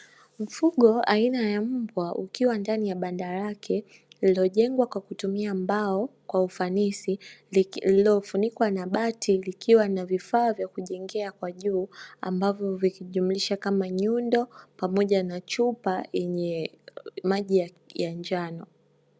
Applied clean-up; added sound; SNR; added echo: none; none; none; none.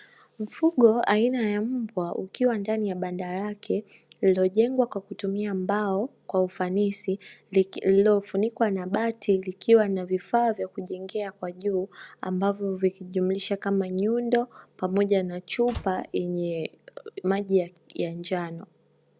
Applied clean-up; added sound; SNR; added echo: none; Slam; 16 dB; none.